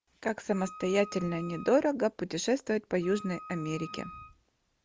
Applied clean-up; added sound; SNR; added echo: none; Wind instrument, woodwind instrument; 16 dB; none.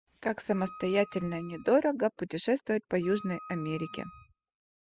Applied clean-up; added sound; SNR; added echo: classical method spectral subtraction.